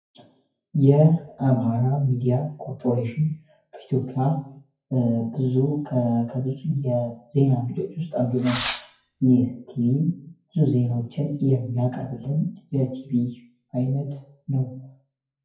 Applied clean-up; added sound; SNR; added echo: classical method WPE with log-MMSE.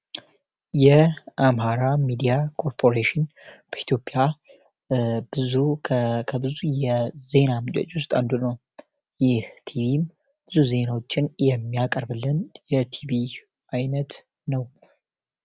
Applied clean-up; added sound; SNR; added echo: none; none; none; none.